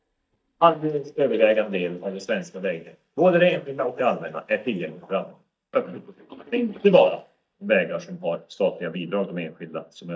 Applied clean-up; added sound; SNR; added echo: neural mask model DeepFilterNet 3.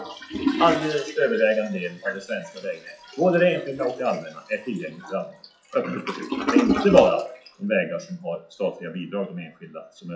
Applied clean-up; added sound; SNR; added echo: classical method WPE with log-MMSE.